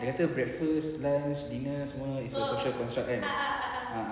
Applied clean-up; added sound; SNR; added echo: none; none; none; none.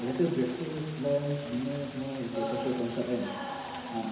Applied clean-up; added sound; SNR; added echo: none; Rain; 15 dB; reverberation time 0.3 s.